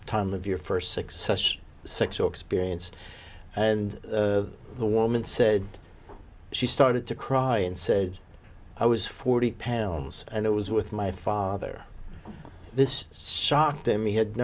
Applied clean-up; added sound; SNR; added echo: none; none; none; none.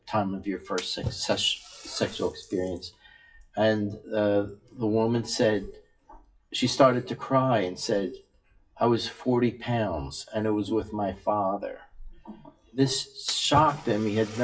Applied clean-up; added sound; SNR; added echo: classical method WPE with log-MMSE.